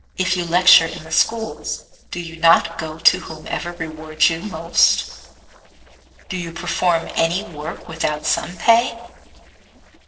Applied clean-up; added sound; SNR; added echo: neural separator model SepFormer DNS4.